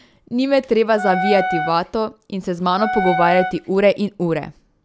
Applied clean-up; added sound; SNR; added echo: none; Wind instrument, woodwind instrument; 5 dB; none.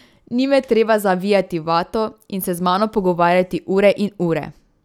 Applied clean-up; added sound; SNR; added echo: none; none; none; none.